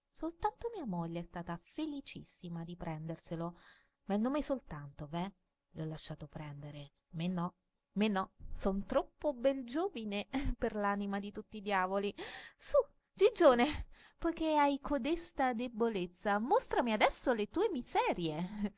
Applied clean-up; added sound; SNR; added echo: none; none; none; none.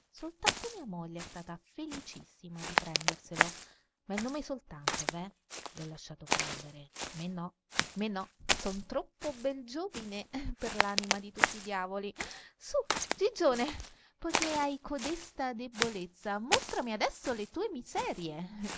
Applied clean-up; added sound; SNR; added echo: none; Walk, footsteps; 0 dB; none.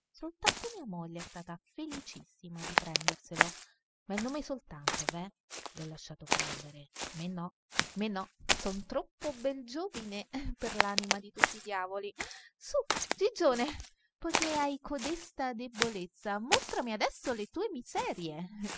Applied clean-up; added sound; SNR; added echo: classical method spectral subtraction.